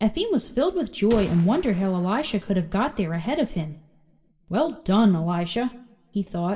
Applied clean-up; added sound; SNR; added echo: none; Gunshot, gunfire; 17 dB; reverberation time 0.7 s.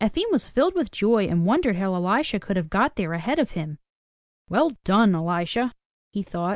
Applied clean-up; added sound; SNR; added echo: none; none; none; none.